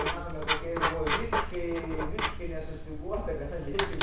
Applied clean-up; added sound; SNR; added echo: none; Writing; -4 dB; reverberation time 0.7 s.